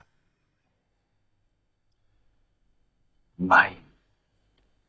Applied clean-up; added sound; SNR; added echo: neural mask model DeepFilterNet 3.